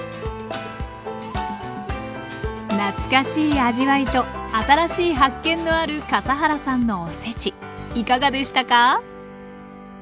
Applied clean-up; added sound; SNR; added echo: none; none; none; none.